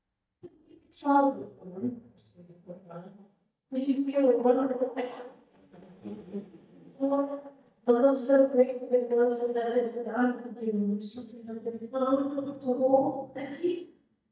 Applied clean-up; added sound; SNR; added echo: neural mask model DeepFilterNet 3.